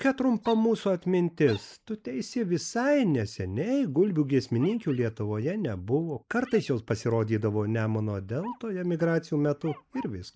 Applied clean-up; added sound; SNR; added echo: neural mask model Resemble Enhance denoiser.